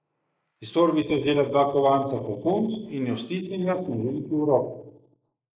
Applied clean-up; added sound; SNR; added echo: neural mask model Resemble Enhance denoiser.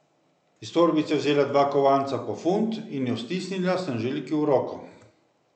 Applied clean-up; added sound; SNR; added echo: none; none; none; none.